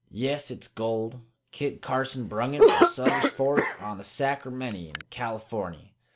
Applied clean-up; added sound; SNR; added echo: none; Cough; -5 dB; none.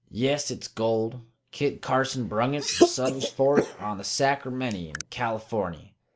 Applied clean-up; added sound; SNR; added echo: neural mask model Resemble Enhance denoiser.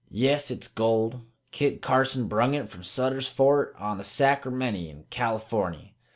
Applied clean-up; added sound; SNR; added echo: none; none; none; none.